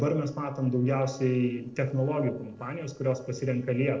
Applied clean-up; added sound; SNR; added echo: neural separator model SepFormer DNS4.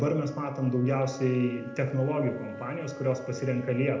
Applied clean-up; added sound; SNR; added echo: none; Wind instrument, woodwind instrument; 15 dB; reverberation time 0.7 s.